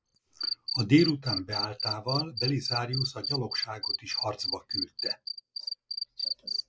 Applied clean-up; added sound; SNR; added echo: neural mask model Resemble Enhance denoiser.